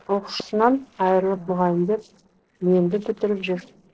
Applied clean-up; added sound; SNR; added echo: neural separator model SepFormer DNS4.